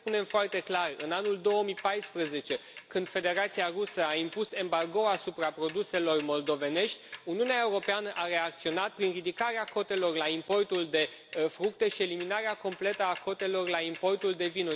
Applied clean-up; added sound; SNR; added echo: none; Mechanisms / Bicycle; 13 dB; none.